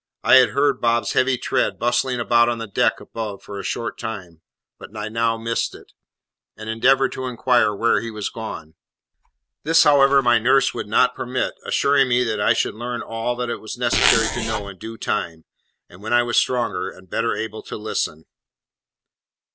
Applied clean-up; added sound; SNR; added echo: none; Zipper (clothing); -1 dB; none.